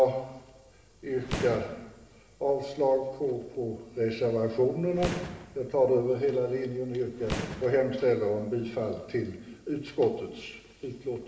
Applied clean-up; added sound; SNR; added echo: none; Fireworks; 11 dB; reverberation time 1.1 s.